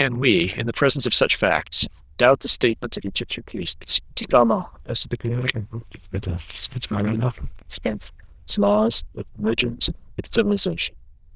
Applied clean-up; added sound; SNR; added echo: neural diffusion model UNIVERSE++.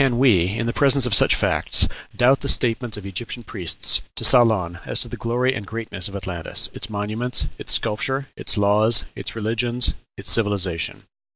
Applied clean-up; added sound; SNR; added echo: none; none; none; none.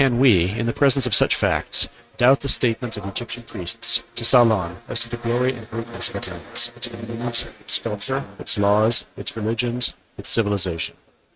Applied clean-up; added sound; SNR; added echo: neural mask model RNNoise.